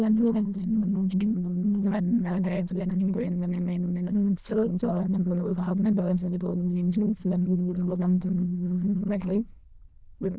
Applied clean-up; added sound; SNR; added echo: neural diffusion model UNIVERSE++.